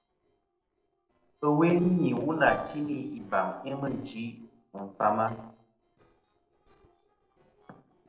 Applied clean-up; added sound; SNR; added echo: neural separator model SepFormer DNS4.